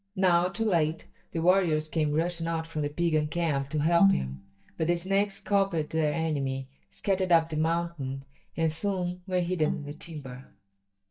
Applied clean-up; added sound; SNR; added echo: neural mask model DeepFilterNet 3.